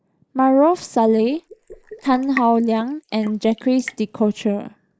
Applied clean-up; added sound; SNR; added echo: neural mask model Resemble Enhance denoiser.